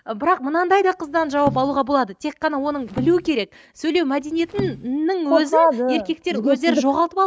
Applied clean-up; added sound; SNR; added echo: none; Percussion; 14 dB; none.